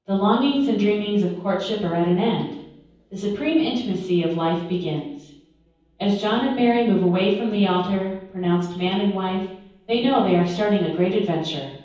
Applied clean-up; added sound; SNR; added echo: none; none; none; reverberation time 0.9 s.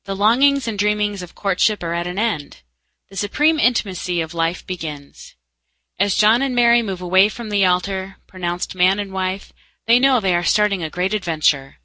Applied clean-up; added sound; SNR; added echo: none; none; none; none.